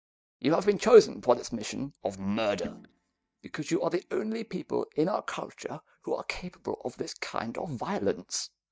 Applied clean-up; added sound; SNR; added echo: neural mask model DeepFilterNet 3.